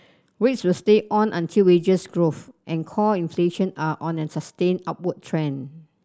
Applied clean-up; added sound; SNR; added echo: none; none; none; none.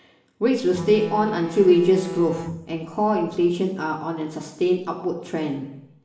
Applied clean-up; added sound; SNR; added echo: none; Bowed string instrument; 12 dB; reverberation time 0.8 s.